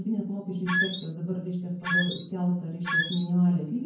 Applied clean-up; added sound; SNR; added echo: none; Squeak; 0 dB; reverberation time 0.9 s.